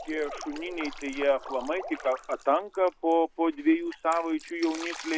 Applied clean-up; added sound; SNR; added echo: none; Drip; 16 dB; none.